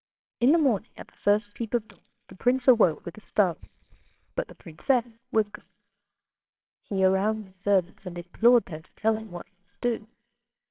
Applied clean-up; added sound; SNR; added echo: neural separator model SepFormer WHAMR!.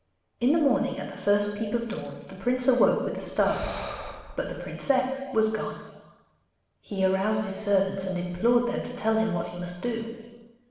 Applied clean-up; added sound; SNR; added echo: none; Breathing; 11 dB; reverberation time 1.2 s.